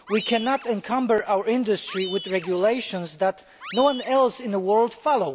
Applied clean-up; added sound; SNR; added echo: none; Animal; 17 dB; none.